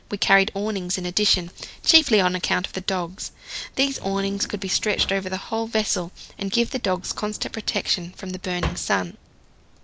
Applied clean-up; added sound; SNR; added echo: none; Drawer open or close; 16 dB; none.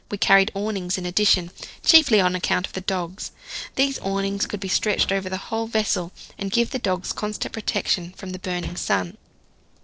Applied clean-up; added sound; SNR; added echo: neural separator model SepFormer DNS4.